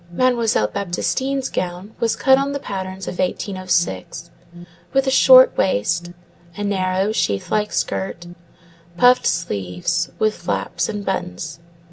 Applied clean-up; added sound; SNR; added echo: none; Alarm; 18 dB; none.